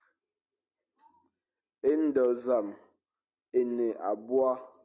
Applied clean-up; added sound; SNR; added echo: none; none; none; none.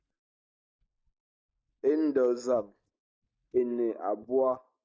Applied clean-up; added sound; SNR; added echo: neural mask model DeepFilterNet 3.